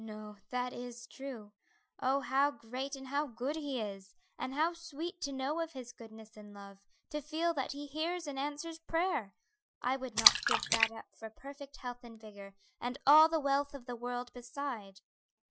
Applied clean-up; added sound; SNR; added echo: classical method Wiener filter.